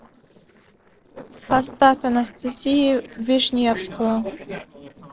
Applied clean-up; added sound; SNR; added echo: neural separator model SepFormer DNS4.